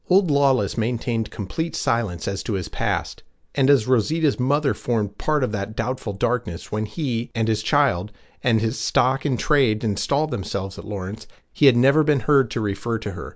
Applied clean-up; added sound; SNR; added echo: none; none; none; none.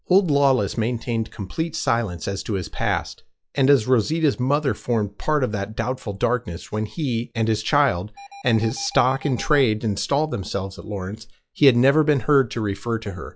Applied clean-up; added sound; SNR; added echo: classical method log-MMSE.